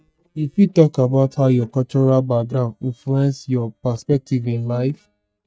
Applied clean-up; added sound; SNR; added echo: neural mask model DeepFilterNet 3.